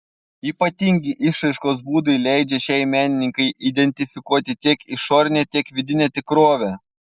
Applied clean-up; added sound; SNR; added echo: none; none; none; none.